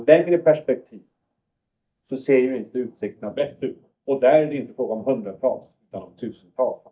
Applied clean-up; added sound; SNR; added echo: neural mask model DeepFilterNet 3.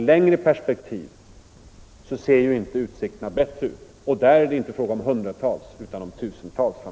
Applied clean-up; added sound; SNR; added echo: none; none; none; none.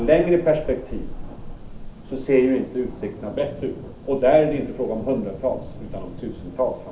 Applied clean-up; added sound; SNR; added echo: none; Thunder; 12 dB; reverberation time 0.4 s.